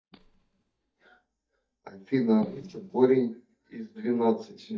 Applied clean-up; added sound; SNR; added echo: neural mask model DeepFilterNet 3.